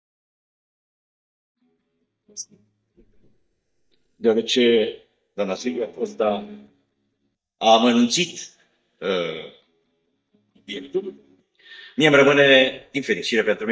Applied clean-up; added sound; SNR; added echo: neural mask model DeepFilterNet 3.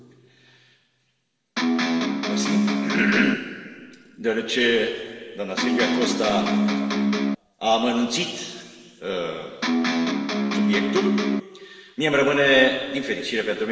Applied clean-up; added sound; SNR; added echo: none; Electric guitar; -3 dB; reverberation time 2.1 s.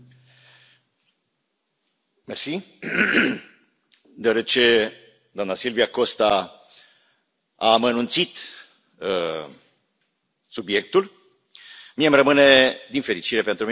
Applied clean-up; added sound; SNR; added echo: none; none; none; none.